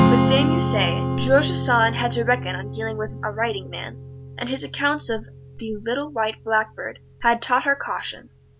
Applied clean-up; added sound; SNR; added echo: none; Strum; 2 dB; none.